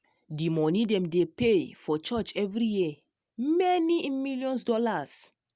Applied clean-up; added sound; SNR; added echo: none; none; none; none.